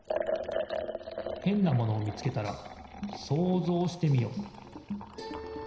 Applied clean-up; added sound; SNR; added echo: none; Liquid; 7 dB; reverberation time 0.9 s.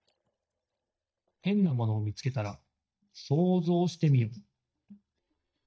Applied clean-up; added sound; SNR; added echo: neural mask model DeepFilterNet 3.